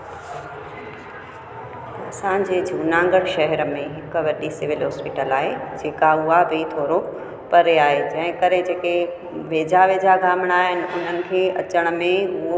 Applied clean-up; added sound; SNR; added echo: none; none; none; none.